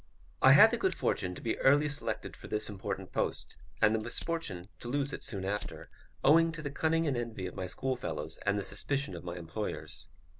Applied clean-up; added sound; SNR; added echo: none; Fire; 14 dB; none.